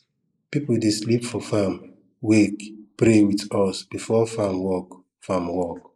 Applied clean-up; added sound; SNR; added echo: neural mask model Resemble Enhance denoiser.